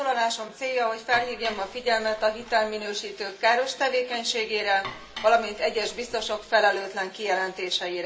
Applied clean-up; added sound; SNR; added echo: none; Dishes, pots, and pans; 16 dB; reverberation time 0.2 s.